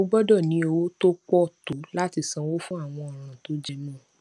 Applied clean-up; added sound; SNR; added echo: none; none; none; none.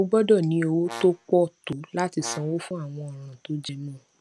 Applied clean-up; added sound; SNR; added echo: none; Brass instrument; 18 dB; none.